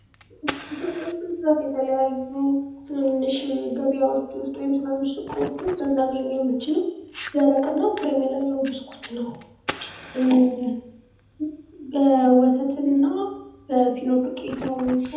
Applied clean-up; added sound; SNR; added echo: none; Fire; 17 dB; reverberation time 1.0 s.